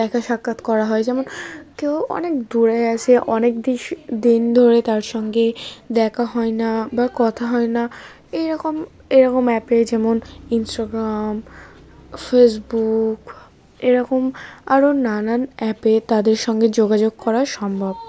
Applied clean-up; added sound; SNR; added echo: none; none; none; none.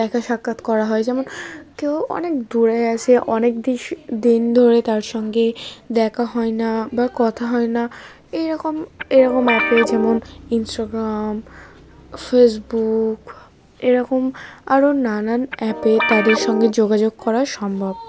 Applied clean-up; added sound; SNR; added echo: none; Guitar; 3 dB; none.